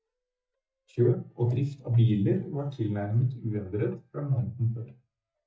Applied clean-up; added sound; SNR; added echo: neural mask model DeepFilterNet 3.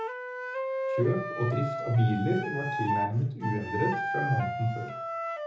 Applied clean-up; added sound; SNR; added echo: none; Wind instrument, woodwind instrument; 3 dB; reverberation time 0.6 s.